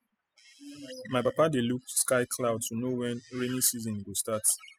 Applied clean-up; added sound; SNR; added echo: classical method spectral subtraction.